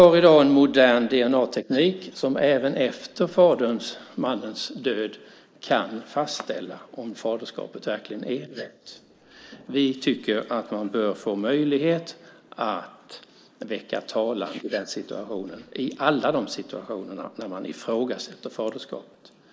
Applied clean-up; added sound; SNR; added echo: neural mask model Resemble Enhance denoiser.